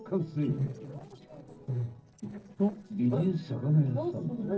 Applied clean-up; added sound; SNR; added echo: neural separator model SepFormer DNS4.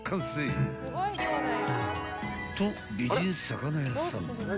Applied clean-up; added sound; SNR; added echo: none; none; none; none.